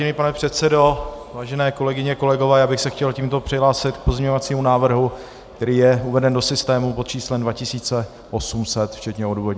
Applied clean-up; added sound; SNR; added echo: none; none; none; none.